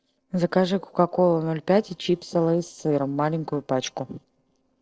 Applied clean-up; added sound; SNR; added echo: neural separator model SepFormer DNS4.